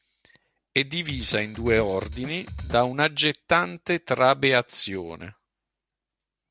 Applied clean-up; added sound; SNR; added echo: none; Drum kit; 11 dB; none.